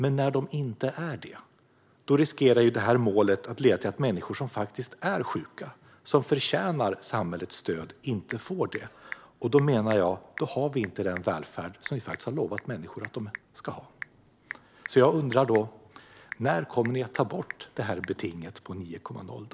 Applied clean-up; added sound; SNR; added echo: none; Telephone / Typing; 20 dB; none.